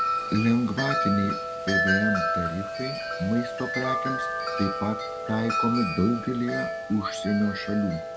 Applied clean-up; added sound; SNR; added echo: none; Wind chime; 2 dB; none.